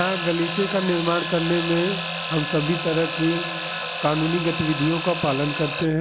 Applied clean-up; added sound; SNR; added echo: none; Alarm / Clock; 6 dB; none.